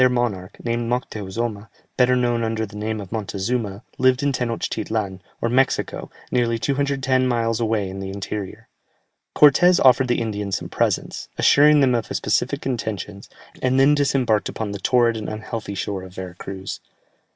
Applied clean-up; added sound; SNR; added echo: none; none; none; none.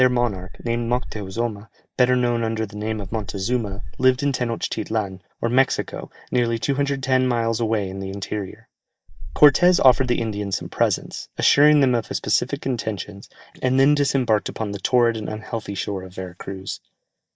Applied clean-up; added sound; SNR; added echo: neural mask model DeepFilterNet 3.